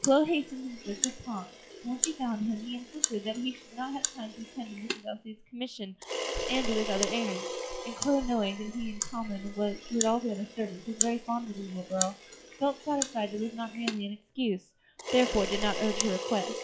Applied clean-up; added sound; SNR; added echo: classical method log-MMSE.